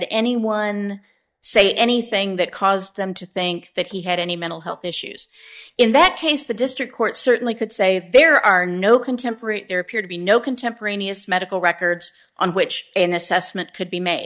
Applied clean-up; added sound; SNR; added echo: neural mask model DeepFilterNet 3.